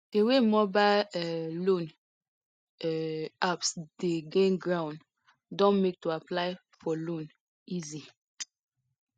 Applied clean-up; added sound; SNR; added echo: neural mask model DeepFilterNet 3.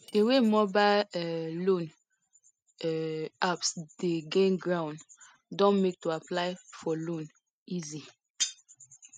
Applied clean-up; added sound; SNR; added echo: neural mask model RNNoise.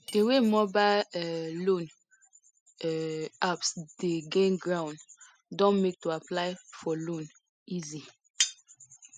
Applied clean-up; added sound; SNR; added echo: classical method spectral subtraction.